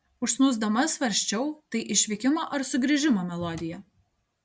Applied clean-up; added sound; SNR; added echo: none; none; none; none.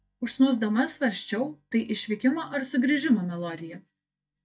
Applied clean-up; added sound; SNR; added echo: neural mask model DeepFilterNet 3.